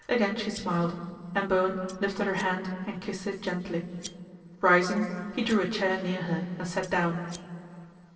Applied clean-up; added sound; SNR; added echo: neural separator model SepFormer DNS4.